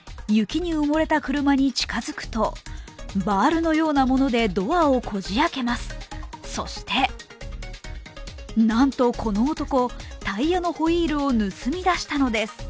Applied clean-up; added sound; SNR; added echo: none; none; none; none.